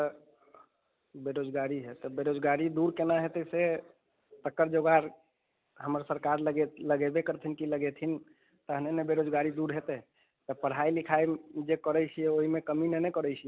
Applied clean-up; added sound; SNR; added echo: none; none; none; none.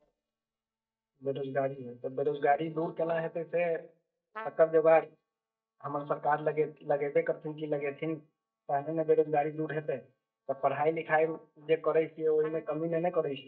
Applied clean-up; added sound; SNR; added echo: neural mask model DeepFilterNet 3.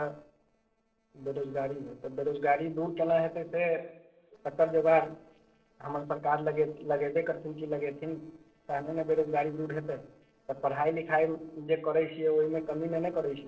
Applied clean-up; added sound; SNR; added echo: neural separator model SepFormer DNS4.